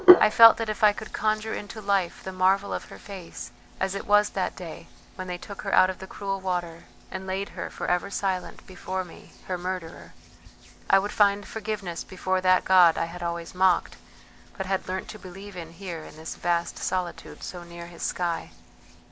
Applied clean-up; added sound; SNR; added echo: none; Hands; 7 dB; none.